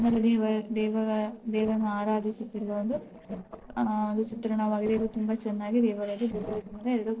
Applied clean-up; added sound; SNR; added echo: neural separator model SepFormer DNS4.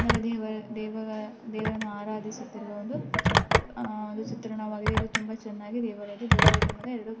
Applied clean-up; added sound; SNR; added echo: none; Telephone; -5 dB; reverberation time 0.8 s.